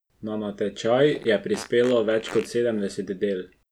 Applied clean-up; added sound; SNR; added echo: none; Fart; 18 dB; none.